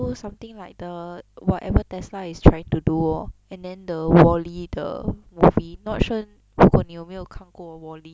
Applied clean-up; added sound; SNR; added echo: none; none; none; none.